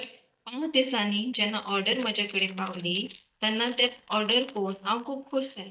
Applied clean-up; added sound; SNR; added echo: neural mask model DeepFilterNet 3.